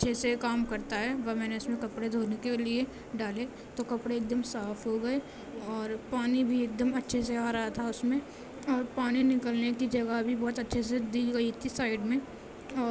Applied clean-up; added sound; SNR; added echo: none; none; none; none.